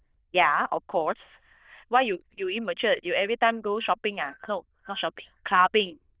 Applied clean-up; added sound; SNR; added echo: neural diffusion model UNIVERSE++.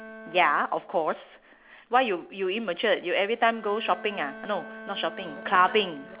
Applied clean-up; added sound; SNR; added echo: none; Bowed string instrument; 18 dB; none.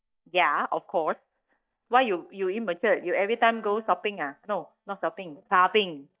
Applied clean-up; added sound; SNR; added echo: neural mask model DeepFilterNet 3.